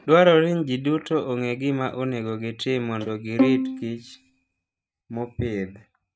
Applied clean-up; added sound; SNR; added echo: neural mask model RNNoise.